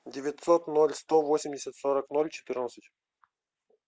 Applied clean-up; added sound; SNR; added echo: none; none; none; none.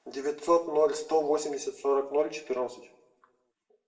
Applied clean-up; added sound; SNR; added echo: none; none; none; reverberation time 0.6 s.